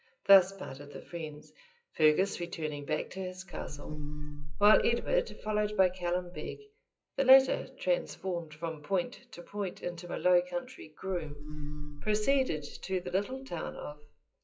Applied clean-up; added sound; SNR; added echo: classical method WPE with log-MMSE.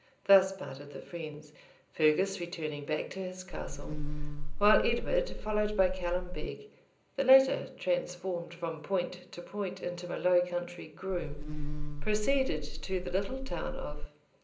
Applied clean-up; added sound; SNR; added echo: none; Buzz; 0 dB; reverberation time 0.5 s.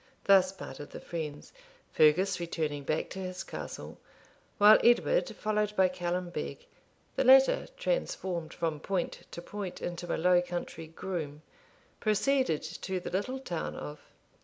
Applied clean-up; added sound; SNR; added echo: none; none; none; none.